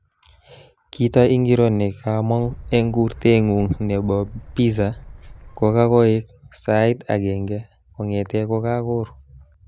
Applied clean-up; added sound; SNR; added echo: none; Gull, seagull / Wind; 18 dB; none.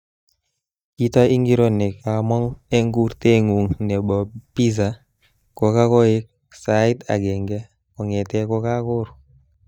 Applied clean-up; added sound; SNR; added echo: neural mask model DeepFilterNet 3.